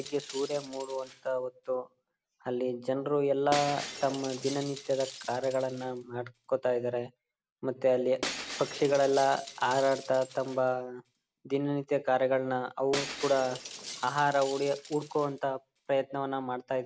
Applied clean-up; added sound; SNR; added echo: none; Shatter; 14 dB; none.